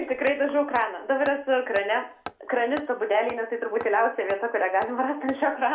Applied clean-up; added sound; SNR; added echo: none; Hammer; 18 dB; reverberation time 0.4 s.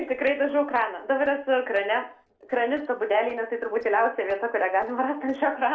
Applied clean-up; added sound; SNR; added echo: neural separator model SepFormer DNS4.